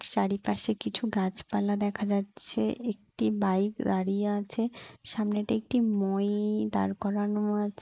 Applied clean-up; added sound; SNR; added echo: neural mask model Resemble Enhance denoiser.